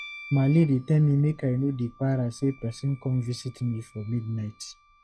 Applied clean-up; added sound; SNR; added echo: classical method log-MMSE.